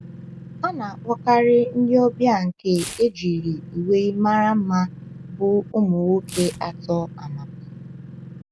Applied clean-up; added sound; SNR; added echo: none; Engine + Tearing; 15 dB; none.